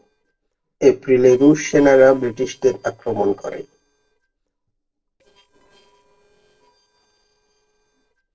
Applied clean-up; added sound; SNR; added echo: neural separator model SepFormer DNS4.